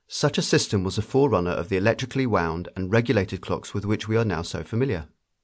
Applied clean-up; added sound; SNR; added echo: none; none; none; none.